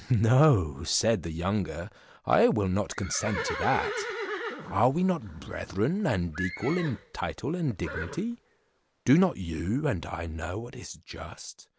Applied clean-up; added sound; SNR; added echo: none; Livestock, farm animals, working animals; 12 dB; none.